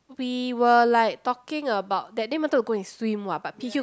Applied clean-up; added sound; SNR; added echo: none; none; none; none.